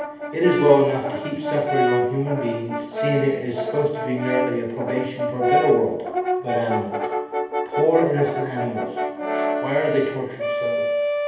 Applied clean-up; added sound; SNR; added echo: none; Brass instrument; 2 dB; reverberation time 0.8 s.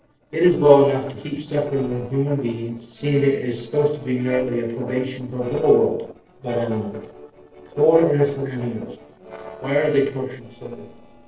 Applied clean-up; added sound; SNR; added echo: neural separator model SepFormer DNS4.